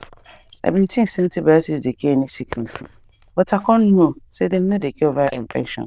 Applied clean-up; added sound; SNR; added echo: neural diffusion model UNIVERSE++.